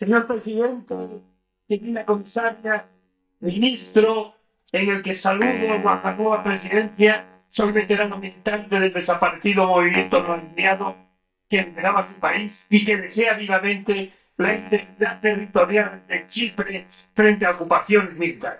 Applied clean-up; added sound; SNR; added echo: neural mask model DeepFilterNet 3.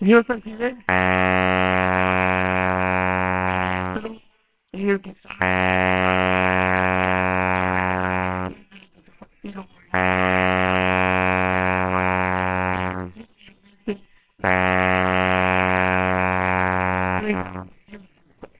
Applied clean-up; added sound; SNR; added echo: neural separator model SepFormer WHAMR!.